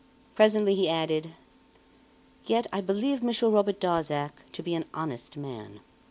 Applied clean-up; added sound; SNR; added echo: none; none; none; none.